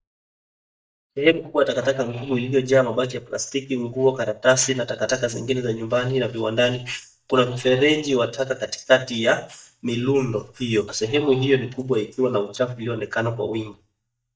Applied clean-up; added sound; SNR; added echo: neural mask model DeepFilterNet 3.